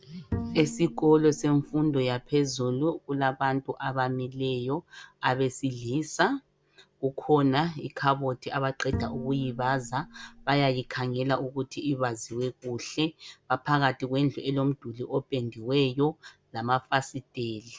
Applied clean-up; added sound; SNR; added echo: none; Bowed string instrument; 10 dB; none.